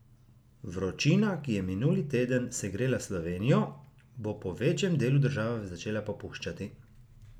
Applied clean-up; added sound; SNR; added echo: none; none; none; none.